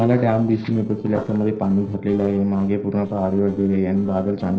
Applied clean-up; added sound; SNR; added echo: neural separator model SepFormer DNS4.